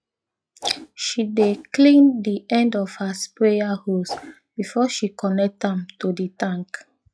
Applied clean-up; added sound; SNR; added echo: classical method log-MMSE.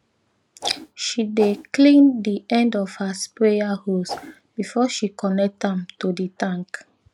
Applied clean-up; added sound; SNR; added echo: none; Whoosh, swoosh, swish; 12 dB; none.